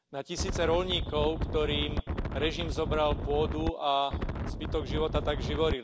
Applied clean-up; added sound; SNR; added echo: none; Wind; 1 dB; none.